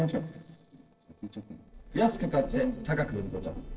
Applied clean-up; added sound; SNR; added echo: neural separator model SepFormer DNS4.